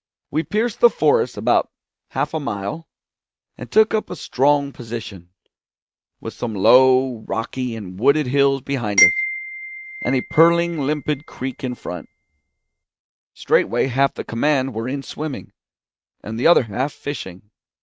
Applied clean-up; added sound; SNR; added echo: neural mask model RNNoise.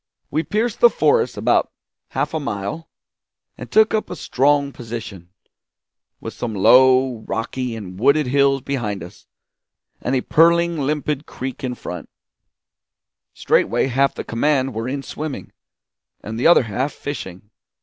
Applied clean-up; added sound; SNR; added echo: none; none; none; none.